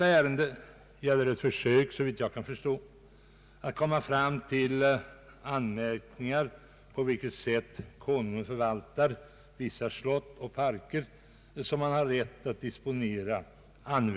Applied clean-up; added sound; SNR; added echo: none; none; none; none.